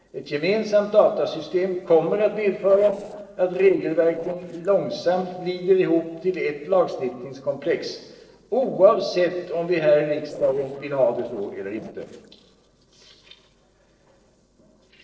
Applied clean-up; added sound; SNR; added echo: neural separator model SepFormer DNS4.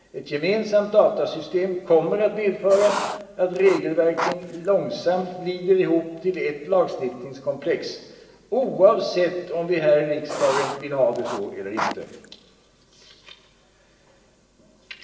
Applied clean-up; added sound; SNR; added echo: none; Writing; 7 dB; reverberation time 1.3 s.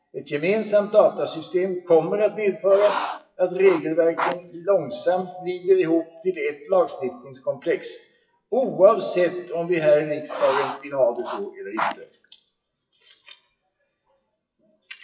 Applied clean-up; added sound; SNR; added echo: classical method WPE with log-MMSE.